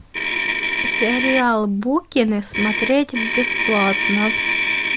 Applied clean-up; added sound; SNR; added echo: none; Motor vehicle (road); 1 dB; none.